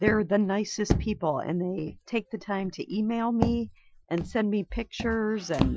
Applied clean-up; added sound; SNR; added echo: classical method Wiener filter.